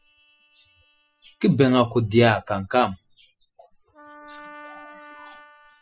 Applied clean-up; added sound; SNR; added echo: classical method spectral subtraction.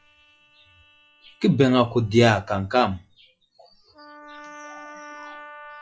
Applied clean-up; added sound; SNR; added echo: classical method log-MMSE.